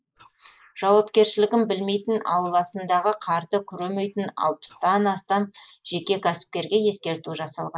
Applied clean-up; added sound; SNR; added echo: neural mask model Resemble Enhance denoiser.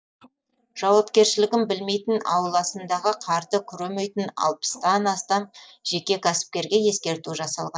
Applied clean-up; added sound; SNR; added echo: neural mask model DeepFilterNet 3.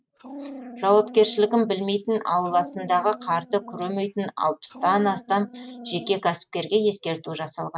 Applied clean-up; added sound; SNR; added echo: neural mask model RNNoise.